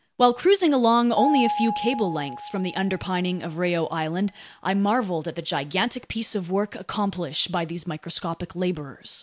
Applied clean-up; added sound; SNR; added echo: none; Piano; 7 dB; none.